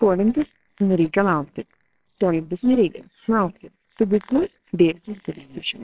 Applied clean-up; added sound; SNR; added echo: neural separator model SepFormer WHAMR!.